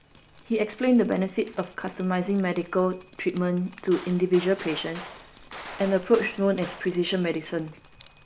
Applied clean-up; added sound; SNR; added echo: none; Gunshot, gunfire + Drip; 19 dB; none.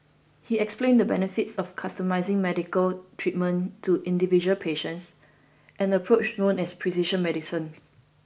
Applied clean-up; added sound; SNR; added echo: none; none; none; none.